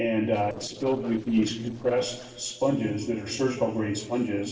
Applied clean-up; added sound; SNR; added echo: neural separator model SepFormer DNS4.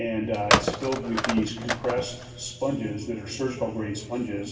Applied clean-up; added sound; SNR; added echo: none; Telephone; -1 dB; reverberation time 1.9 s.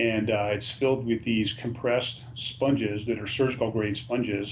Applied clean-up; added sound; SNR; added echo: none; none; none; none.